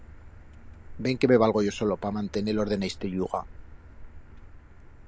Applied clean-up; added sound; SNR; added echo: none; Motor vehicle (road); 16 dB; none.